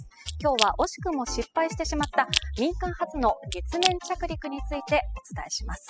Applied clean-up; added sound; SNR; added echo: classical method spectral subtraction.